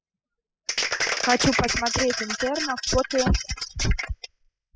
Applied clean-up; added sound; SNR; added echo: classical method spectral subtraction.